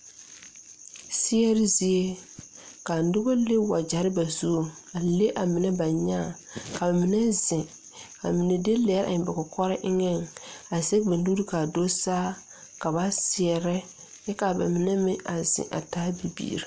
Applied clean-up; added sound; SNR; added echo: none; none; none; none.